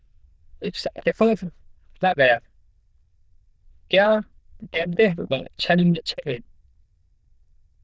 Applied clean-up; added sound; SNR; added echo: neural diffusion model UNIVERSE++.